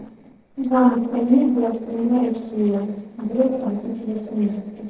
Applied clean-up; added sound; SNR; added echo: neural separator model SepFormer DNS4.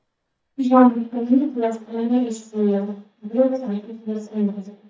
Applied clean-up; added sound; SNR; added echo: neural mask model DeepFilterNet 3.